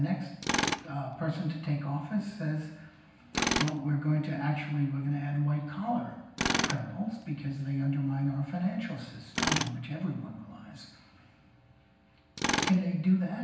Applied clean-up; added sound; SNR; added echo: none; Tools; 5 dB; reverberation time 0.9 s.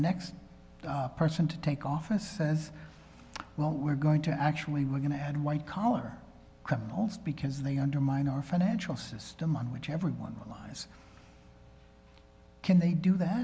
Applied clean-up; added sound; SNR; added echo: none; none; none; none.